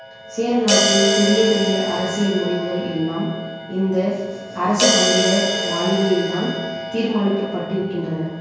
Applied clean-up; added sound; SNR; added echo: none; Crash cymbal; 3 dB; reverberation time 1.0 s.